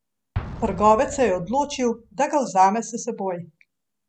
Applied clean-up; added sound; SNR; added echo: none; Explosion; 16 dB; none.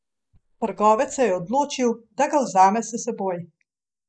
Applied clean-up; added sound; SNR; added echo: neural mask model DeepFilterNet 3.